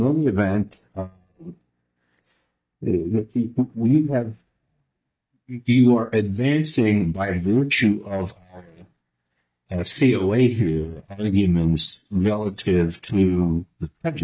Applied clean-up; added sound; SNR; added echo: neural mask model DeepFilterNet 3.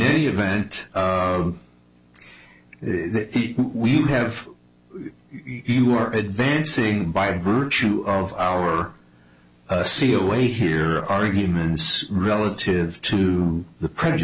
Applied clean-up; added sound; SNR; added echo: none; none; none; none.